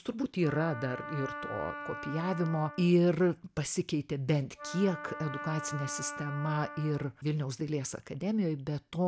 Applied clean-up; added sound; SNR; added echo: none; Wind instrument, woodwind instrument; 11 dB; none.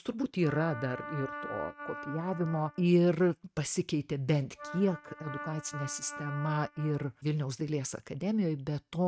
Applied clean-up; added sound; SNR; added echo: neural mask model RNNoise.